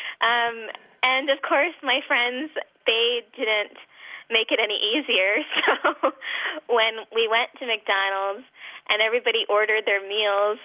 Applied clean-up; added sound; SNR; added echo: none; none; none; none.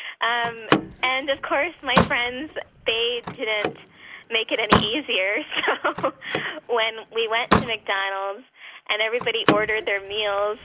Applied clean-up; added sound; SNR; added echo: none; Slam; 3 dB; none.